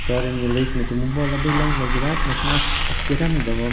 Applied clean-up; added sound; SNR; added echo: none; Hiss; -1 dB; reverberation time 1.0 s.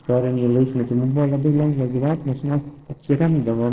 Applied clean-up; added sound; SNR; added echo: neural separator model SepFormer DNS4.